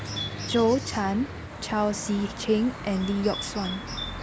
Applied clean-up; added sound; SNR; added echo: none; Bird + Church bell / Traffic noise, roadway noise; 8 dB; none.